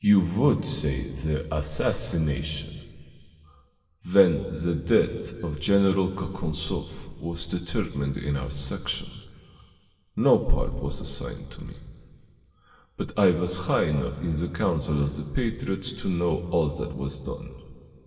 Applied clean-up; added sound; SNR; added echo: none; none; none; reverberation time 2.6 s.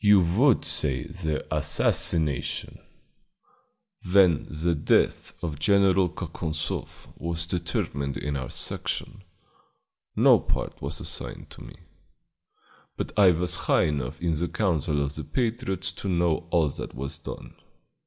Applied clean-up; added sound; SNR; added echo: none; none; none; none.